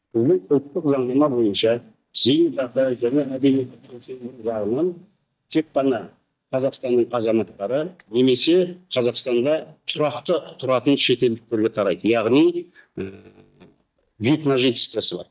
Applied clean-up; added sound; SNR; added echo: neural mask model DeepFilterNet 3.